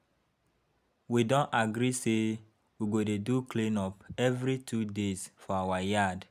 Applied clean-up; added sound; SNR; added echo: none; none; none; none.